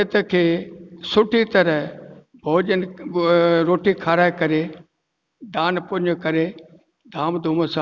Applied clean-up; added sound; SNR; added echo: none; none; none; none.